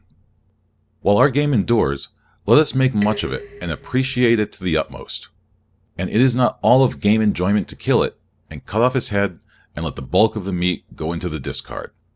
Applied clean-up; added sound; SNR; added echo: none; Dishes, pots, and pans; 16 dB; none.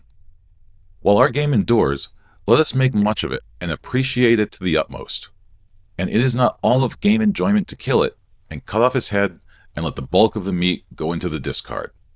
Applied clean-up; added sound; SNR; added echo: neural diffusion model UNIVERSE++.